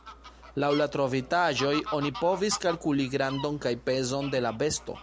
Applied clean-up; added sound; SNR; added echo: none; Fowl; 14 dB; none.